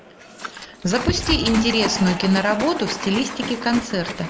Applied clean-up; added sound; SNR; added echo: none; Liquid + Applause / Cheering; 7 dB; none.